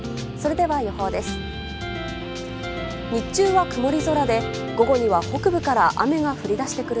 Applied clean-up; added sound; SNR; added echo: none; Bowed string instrument + Guitar; 13 dB; none.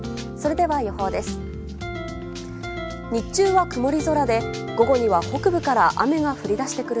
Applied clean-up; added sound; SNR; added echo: none; none; none; none.